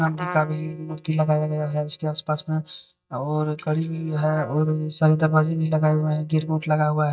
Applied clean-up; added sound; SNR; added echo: neural mask model DeepFilterNet 3.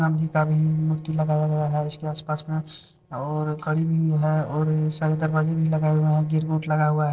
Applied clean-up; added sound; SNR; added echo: neural separator model SepFormer DNS4.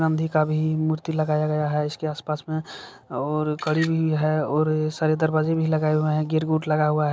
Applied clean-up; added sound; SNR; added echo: none; none; none; none.